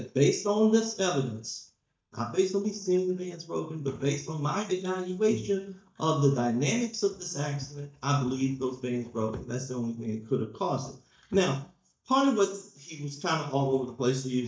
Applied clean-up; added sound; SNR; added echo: neural mask model DeepFilterNet 3.